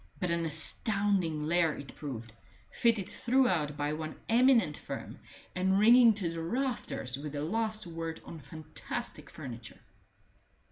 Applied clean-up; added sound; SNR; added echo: none; none; none; none.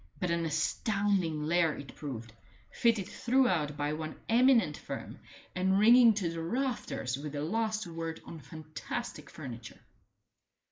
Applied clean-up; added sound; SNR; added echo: neural mask model Resemble Enhance denoiser.